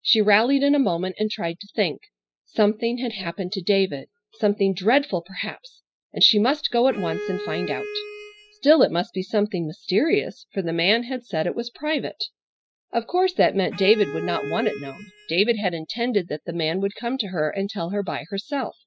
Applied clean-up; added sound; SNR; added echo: classical method spectral subtraction.